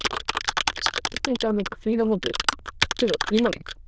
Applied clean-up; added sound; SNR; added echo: neural diffusion model UNIVERSE++.